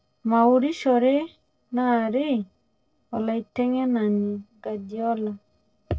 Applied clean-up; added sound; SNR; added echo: neural separator model SepFormer DNS4.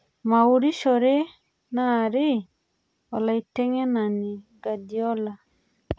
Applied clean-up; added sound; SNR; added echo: none; none; none; none.